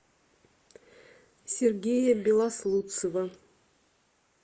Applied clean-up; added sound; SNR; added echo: neural mask model Resemble Enhance denoiser.